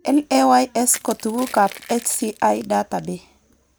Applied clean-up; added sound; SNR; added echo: none; Crushing; 20 dB; none.